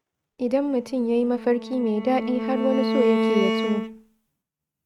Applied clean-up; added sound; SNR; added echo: neural mask model RNNoise.